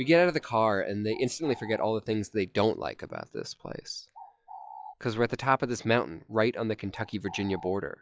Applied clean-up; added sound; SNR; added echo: classical method log-MMSE.